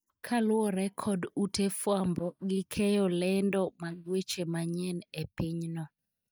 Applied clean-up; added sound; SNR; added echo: neural mask model DeepFilterNet 3.